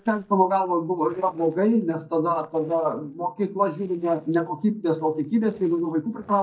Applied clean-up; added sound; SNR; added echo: neural mask model DeepFilterNet 3.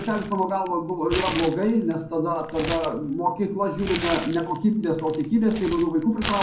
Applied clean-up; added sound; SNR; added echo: none; Crumpling, crinkling; 12 dB; reverberation time 0.5 s.